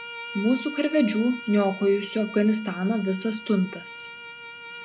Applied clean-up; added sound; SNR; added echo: none; Bowed string instrument; 14 dB; none.